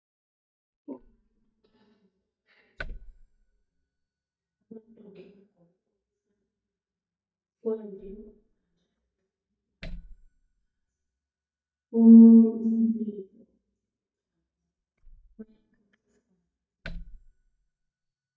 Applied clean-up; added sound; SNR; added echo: neural mask model DeepFilterNet 3.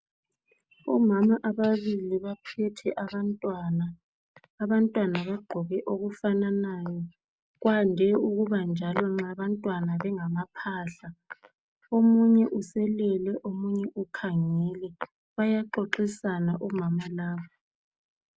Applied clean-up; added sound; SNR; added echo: none; none; none; none.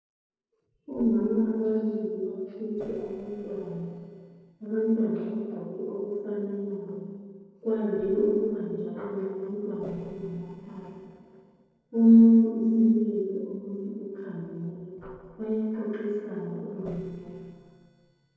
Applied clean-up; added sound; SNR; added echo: neural separator model SepFormer DNS4.